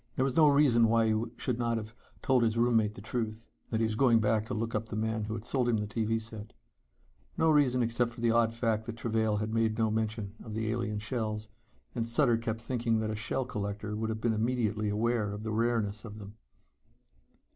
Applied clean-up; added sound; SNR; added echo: none; none; none; none.